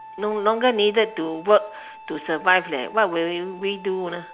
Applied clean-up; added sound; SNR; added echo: none; Wind instrument, woodwind instrument; 19 dB; none.